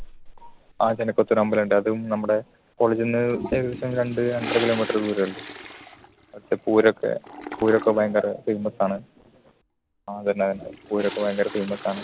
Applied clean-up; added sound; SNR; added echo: none; Toilet flush; 14 dB; none.